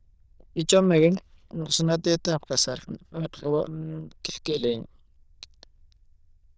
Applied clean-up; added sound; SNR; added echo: neural diffusion model UNIVERSE++.